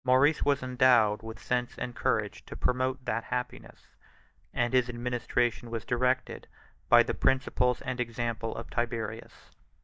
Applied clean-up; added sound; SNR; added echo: neural mask model DeepFilterNet 3.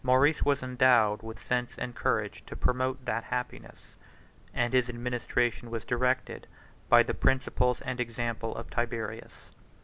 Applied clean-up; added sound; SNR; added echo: none; none; none; none.